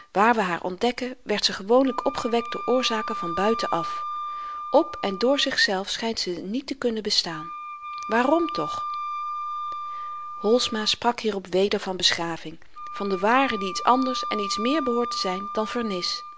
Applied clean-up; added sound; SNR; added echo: none; Wind instrument, woodwind instrument; 9 dB; none.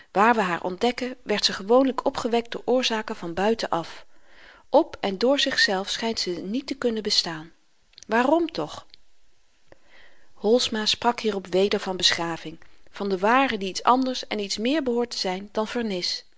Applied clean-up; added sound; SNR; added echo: neural mask model Resemble Enhance denoiser.